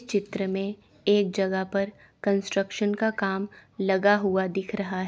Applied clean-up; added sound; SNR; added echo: none; none; none; none.